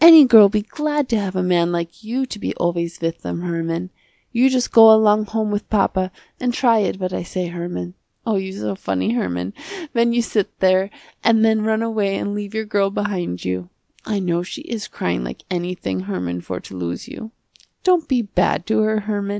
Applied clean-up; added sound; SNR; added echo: none; none; none; none.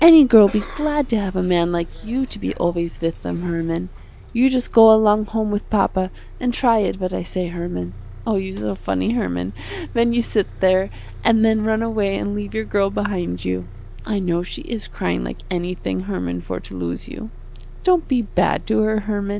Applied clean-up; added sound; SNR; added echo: none; Bus; 14 dB; none.